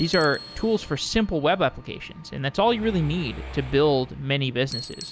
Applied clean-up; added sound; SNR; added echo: none; Mechanisms + Bicycle; 14 dB; none.